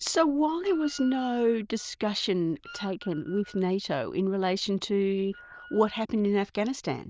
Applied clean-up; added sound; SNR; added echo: neural diffusion model UNIVERSE++.